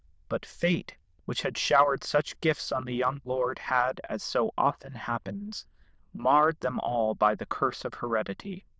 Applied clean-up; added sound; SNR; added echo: neural diffusion model UNIVERSE++.